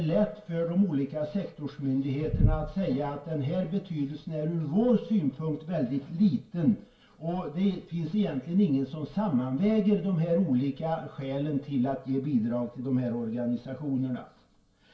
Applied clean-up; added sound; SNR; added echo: none; none; none; reverberation time 0.2 s.